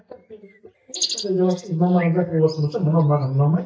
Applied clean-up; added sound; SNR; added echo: neural mask model DeepFilterNet 3.